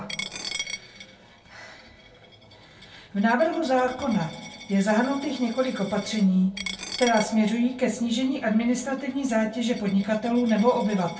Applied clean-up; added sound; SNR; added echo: none; Coin (dropping); 15 dB; reverberation time 0.2 s.